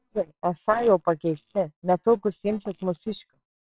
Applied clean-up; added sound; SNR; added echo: neural separator model SepFormer WHAMR!.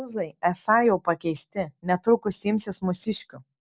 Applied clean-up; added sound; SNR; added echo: none; none; none; none.